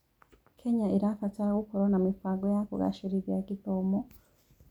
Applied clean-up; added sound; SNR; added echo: none; none; none; none.